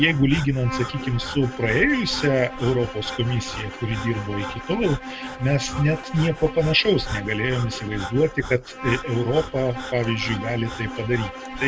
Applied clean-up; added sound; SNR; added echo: none; Bowed string instrument + Breathing; 10 dB; none.